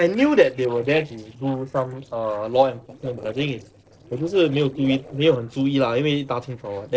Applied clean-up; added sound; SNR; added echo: neural separator model SepFormer DNS4.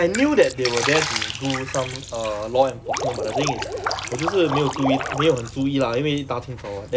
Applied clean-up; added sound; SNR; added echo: none; Drip; 6 dB; none.